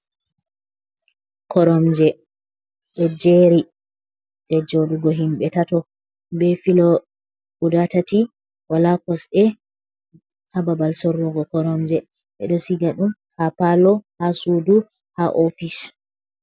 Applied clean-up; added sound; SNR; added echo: none; none; none; none.